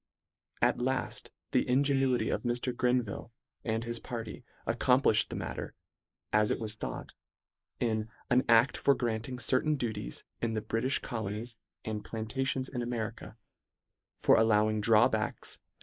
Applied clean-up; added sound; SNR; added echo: neural mask model Resemble Enhance denoiser.